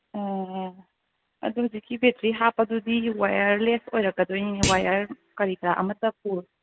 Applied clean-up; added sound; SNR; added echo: none; Thump, thud; 7 dB; none.